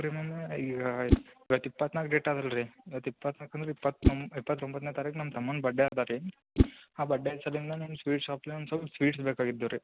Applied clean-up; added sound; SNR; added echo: none; Whoosh, swoosh, swish; 1 dB; none.